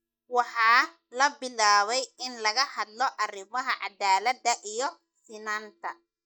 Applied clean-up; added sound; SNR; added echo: neural mask model DeepFilterNet 3.